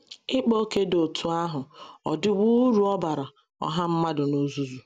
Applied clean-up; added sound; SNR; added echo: none; none; none; none.